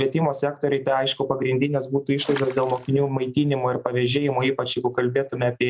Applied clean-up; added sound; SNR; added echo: none; Water / Splash, splatter; 15 dB; none.